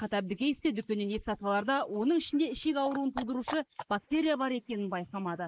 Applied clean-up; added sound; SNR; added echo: neural mask model Resemble Enhance denoiser.